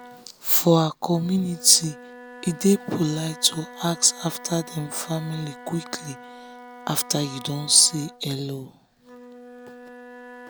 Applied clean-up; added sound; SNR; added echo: none; Wind instrument, woodwind instrument; 18 dB; none.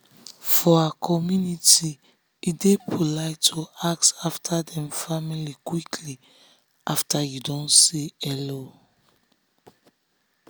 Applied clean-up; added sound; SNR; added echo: none; none; none; none.